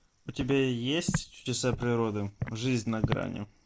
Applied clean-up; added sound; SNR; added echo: none; Walk, footsteps; 7 dB; none.